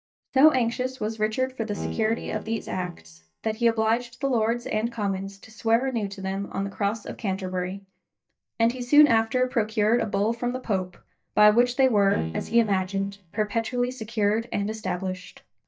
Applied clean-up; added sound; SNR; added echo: neural mask model DeepFilterNet 3.